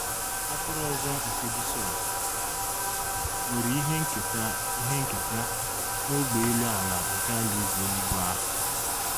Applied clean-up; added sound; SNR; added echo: none; Bathtub (filling or washing); -4 dB; none.